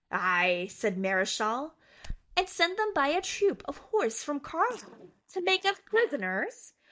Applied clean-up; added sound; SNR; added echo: neural mask model DeepFilterNet 3.